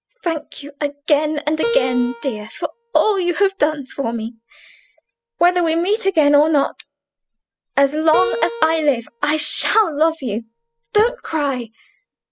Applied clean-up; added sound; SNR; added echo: classical method spectral subtraction.